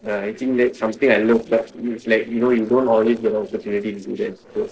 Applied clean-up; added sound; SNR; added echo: neural separator model SepFormer DNS4.